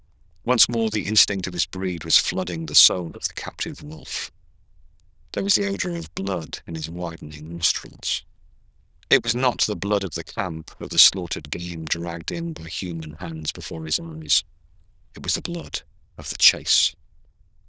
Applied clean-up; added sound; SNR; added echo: neural diffusion model UNIVERSE++.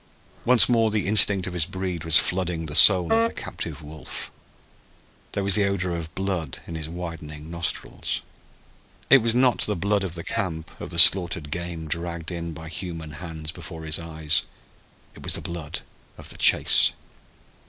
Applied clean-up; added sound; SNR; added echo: neural mask model Resemble Enhance denoiser.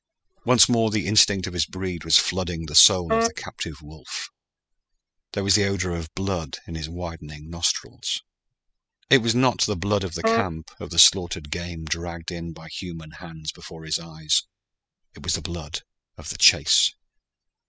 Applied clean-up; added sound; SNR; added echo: classical method spectral subtraction.